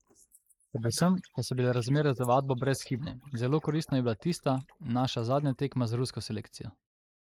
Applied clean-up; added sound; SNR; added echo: neural mask model Resemble Enhance denoiser.